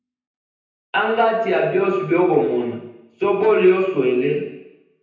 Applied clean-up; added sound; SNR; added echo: none; none; none; reverberation time 0.9 s.